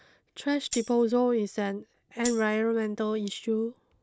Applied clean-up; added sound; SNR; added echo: none; Tambourine; 11 dB; none.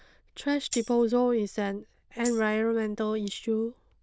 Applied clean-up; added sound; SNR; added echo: neural diffusion model UNIVERSE++.